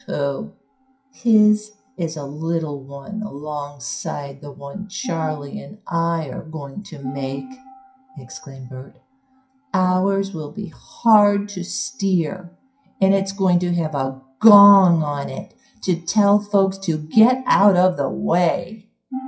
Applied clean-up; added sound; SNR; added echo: classical method WPE with log-MMSE.